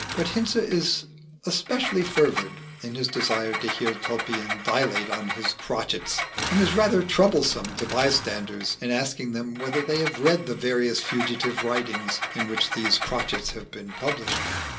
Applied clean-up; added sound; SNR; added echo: none; Engine; 6 dB; reverberation time 0.2 s.